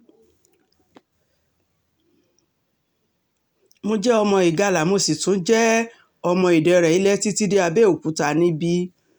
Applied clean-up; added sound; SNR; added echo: none; none; none; none.